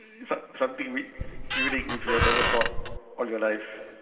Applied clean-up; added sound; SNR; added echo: none; Squeak; -4 dB; reverberation time 2.2 s.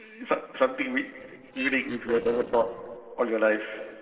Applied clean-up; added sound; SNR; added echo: neural separator model SepFormer DNS4.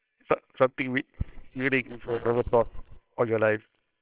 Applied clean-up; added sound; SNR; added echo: neural separator model SepFormer WHAMR!.